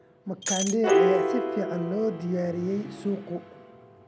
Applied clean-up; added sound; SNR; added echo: none; Shatter + Piano; -1 dB; none.